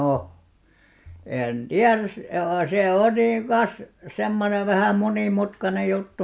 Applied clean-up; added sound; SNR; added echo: none; none; none; none.